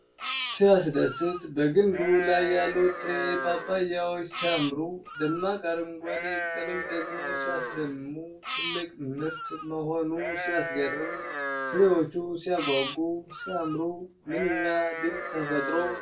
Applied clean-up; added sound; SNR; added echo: none; Livestock, farm animals, working animals; 7 dB; reverberation time 0.2 s.